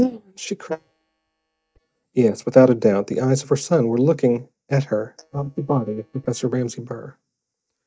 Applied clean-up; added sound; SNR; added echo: neural mask model DeepFilterNet 3.